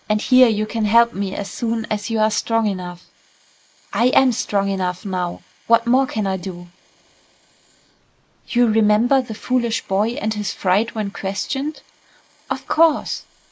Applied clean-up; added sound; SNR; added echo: neural mask model Resemble Enhance denoiser.